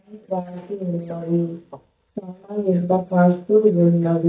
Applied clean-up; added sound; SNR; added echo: neural mask model DeepFilterNet 3.